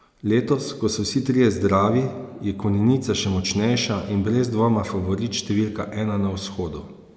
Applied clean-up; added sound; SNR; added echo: none; none; none; none.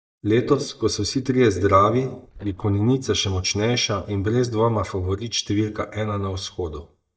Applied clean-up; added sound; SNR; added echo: neural mask model DeepFilterNet 3.